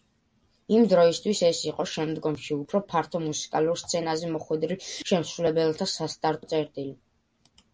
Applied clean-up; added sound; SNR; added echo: none; none; none; none.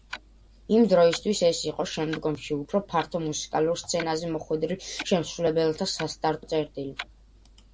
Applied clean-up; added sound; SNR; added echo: none; Clock; 19 dB; none.